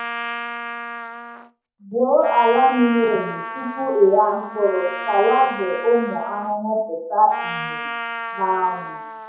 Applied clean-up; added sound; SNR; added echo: none; Trumpet; 9 dB; reverberation time 0.7 s.